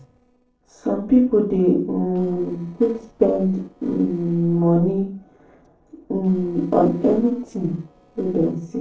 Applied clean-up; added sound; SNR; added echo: neural separator model SepFormer DNS4.